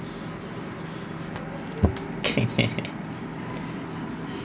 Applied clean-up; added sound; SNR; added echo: none; none; none; none.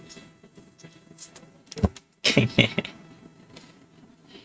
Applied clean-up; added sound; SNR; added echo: neural mask model RNNoise.